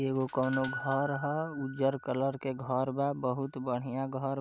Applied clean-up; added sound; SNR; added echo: neural mask model RNNoise.